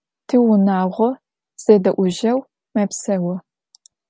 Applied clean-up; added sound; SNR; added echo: none; none; none; none.